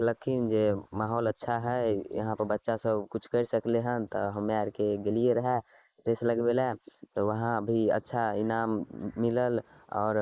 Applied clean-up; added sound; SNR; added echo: neural mask model Resemble Enhance denoiser.